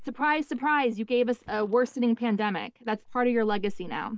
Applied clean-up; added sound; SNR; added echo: neural mask model DeepFilterNet 3.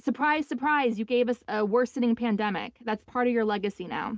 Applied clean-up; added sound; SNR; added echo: none; none; none; none.